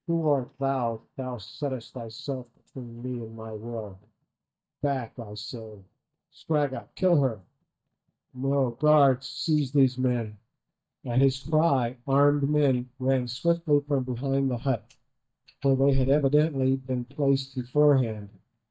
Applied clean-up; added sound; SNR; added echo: neural mask model DeepFilterNet 3.